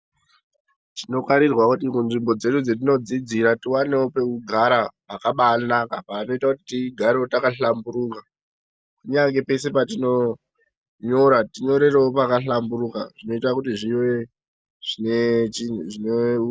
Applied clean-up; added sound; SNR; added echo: none; none; none; none.